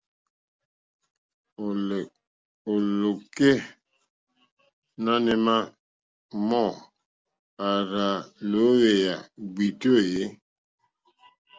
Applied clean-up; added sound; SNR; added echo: none; none; none; none.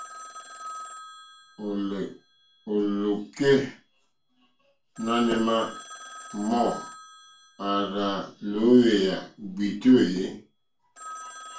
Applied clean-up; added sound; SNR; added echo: none; Telephone; 18 dB; reverberation time 0.3 s.